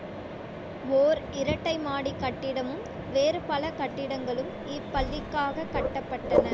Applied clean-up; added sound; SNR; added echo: none; Mechanisms; 4 dB; none.